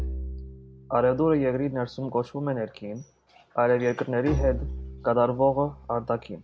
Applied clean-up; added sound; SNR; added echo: none; Bowed string instrument; 11 dB; none.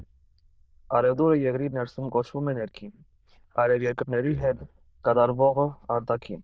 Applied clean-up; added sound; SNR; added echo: neural diffusion model UNIVERSE++.